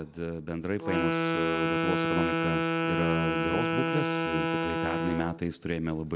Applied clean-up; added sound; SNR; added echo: none; Wind instrument, woodwind instrument; -3 dB; none.